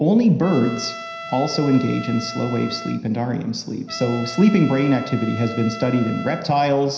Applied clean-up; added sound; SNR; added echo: none; Trumpet; 14 dB; reverberation time 0.9 s.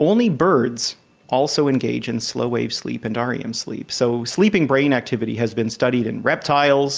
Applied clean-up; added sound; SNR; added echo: none; none; none; none.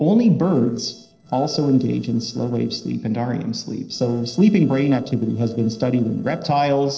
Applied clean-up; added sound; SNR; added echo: neural separator model SepFormer DNS4.